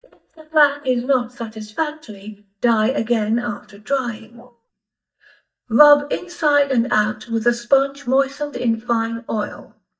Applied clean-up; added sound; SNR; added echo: neural mask model DeepFilterNet 3.